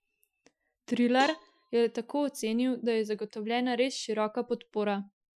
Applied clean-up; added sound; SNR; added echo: classical method Wiener filter.